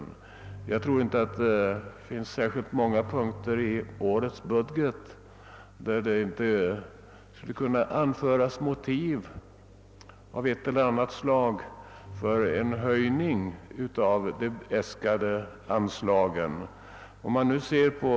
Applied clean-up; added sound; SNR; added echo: none; Bowed string instrument; 15 dB; none.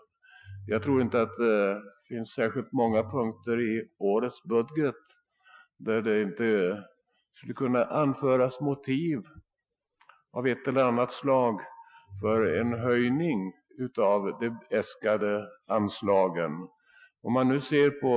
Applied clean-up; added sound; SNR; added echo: classical method Wiener filter.